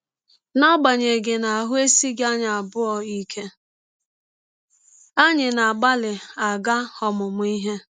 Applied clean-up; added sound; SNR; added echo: none; none; none; none.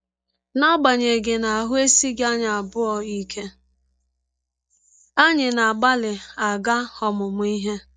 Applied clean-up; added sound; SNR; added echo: neural mask model DeepFilterNet 3.